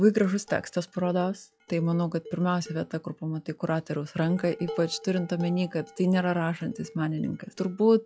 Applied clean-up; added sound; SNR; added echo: classical method log-MMSE.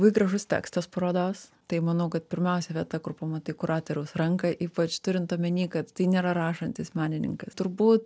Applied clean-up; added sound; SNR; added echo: none; none; none; none.